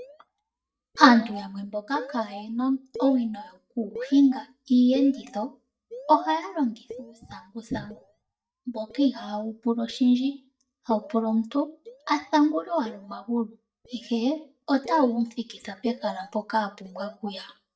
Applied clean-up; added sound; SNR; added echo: neural mask model DeepFilterNet 3.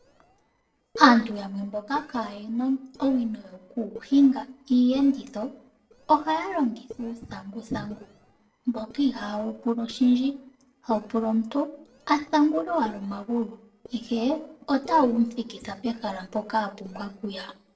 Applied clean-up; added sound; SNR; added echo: neural separator model SepFormer DNS4.